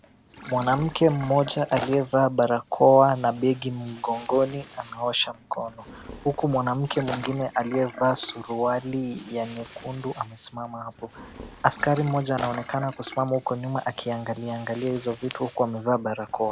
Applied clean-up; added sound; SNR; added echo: none; Sink (filling or washing) + Tearing; 17 dB; none.